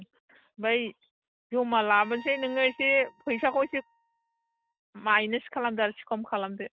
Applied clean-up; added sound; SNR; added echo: neural mask model RNNoise.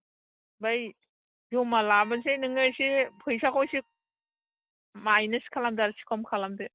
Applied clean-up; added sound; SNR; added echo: neural mask model DeepFilterNet 3.